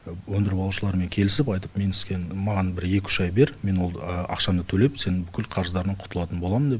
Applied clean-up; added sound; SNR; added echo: none; none; none; none.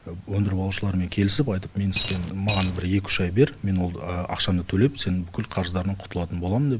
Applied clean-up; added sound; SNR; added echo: none; Coin (dropping); 6 dB; none.